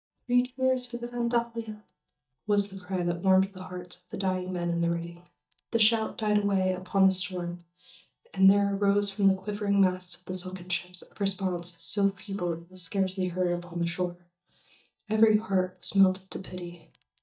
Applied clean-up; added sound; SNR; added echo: neural mask model DeepFilterNet 3.